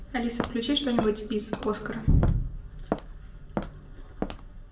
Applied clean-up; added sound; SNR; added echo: none; Walk, footsteps; 8 dB; reverberation time 0.6 s.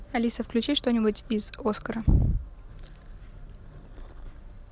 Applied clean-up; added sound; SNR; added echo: none; none; none; none.